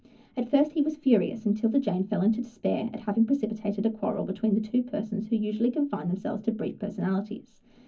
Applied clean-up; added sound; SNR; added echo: none; none; none; reverberation time 0.4 s.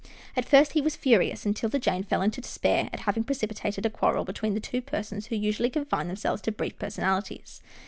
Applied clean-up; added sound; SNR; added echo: none; none; none; none.